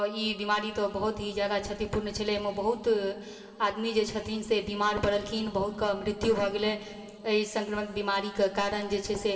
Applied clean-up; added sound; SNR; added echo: none; none; none; reverberation time 2.3 s.